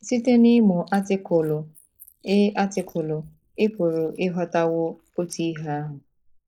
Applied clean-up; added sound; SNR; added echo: neural mask model Resemble Enhance denoiser.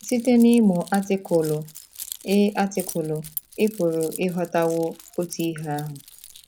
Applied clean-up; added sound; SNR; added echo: none; Keys jangling; 18 dB; none.